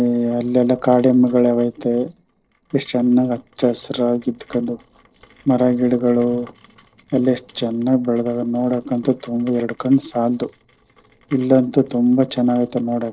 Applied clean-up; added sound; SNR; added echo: neural separator model SepFormer DNS4.